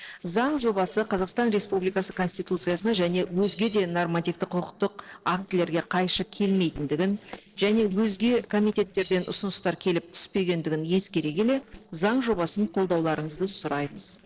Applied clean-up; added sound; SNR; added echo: neural separator model SepFormer DNS4.